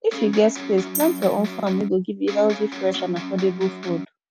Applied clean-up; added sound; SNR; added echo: none; Electric guitar + Tambourine; 9 dB; none.